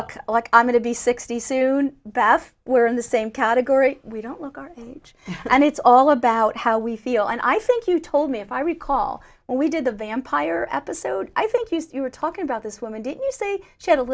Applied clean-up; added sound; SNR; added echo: none; none; none; none.